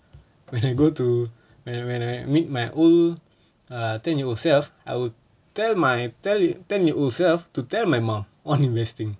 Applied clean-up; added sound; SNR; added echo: none; none; none; none.